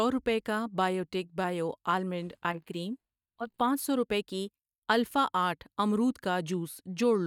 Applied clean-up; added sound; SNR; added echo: neural mask model DeepFilterNet 3.